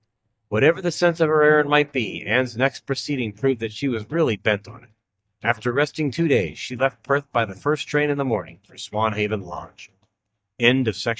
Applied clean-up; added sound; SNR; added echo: neural mask model DeepFilterNet 3.